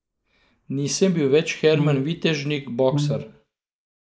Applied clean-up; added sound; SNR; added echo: neural mask model Resemble Enhance denoiser.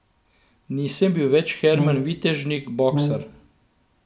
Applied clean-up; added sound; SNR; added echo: none; Brass instrument; 2 dB; none.